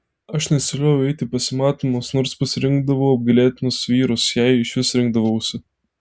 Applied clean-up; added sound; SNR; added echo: none; none; none; none.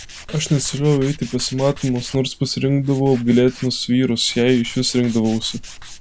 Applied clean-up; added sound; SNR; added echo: none; Tools; 18 dB; none.